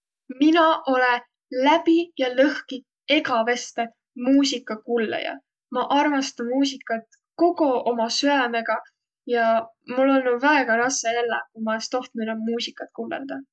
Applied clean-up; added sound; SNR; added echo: none; none; none; none.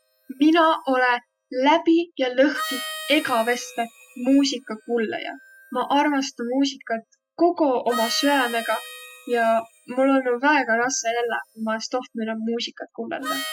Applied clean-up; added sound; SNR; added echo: classical method spectral subtraction.